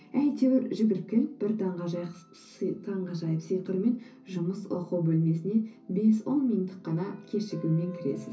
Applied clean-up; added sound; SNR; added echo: none; none; none; reverberation time 0.4 s.